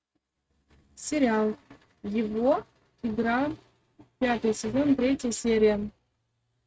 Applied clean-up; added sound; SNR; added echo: neural mask model RNNoise.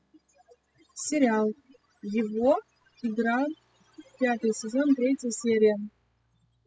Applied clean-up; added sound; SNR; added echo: classical method spectral subtraction.